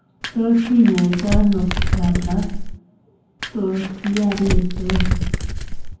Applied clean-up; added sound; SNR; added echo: none; Crumpling, crinkling; 1 dB; reverberation time 0.9 s.